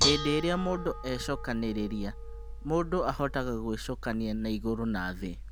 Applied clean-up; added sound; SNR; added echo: none; Dishes, pots, and pans / Bell; 5 dB; none.